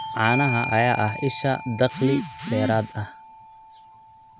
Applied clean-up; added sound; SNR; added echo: none; Bell / Doorbell; 10 dB; none.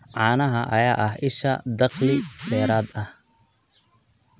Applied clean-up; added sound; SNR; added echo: none; none; none; none.